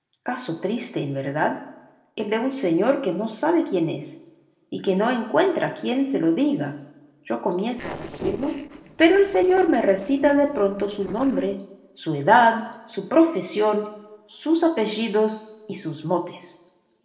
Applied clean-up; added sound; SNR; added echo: neural separator model SepFormer DNS4.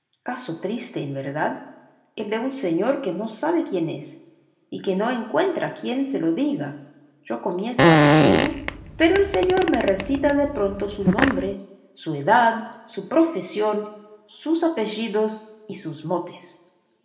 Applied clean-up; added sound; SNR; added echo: none; Fart; -3 dB; reverberation time 1.1 s.